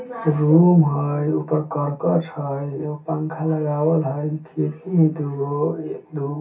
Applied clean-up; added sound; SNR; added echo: none; none; none; reverberation time 0.3 s.